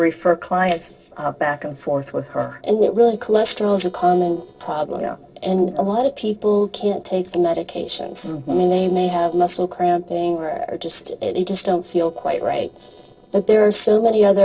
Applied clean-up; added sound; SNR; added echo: neural separator model SepFormer DNS4.